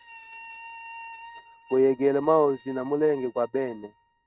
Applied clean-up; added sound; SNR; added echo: neural mask model RNNoise.